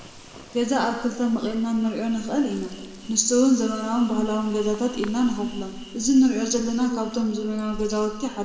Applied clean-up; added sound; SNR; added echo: none; Insect; 17 dB; reverberation time 1.6 s.